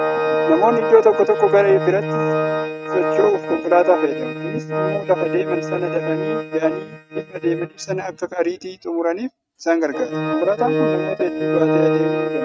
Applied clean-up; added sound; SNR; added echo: neural mask model RNNoise.